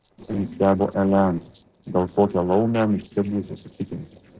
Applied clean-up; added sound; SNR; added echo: neural separator model SepFormer DNS4.